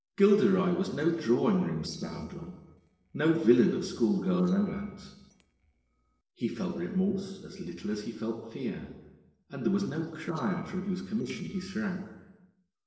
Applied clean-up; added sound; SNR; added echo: neural separator model SepFormer DNS4.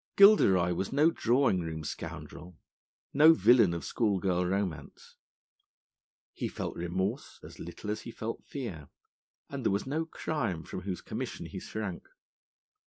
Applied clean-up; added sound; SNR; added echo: none; none; none; none.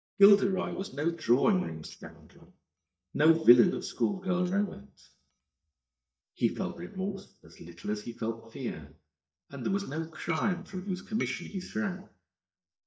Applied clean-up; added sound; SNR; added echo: neural mask model DeepFilterNet 3.